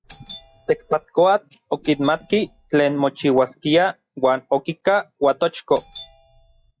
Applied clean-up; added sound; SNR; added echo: classical method log-MMSE.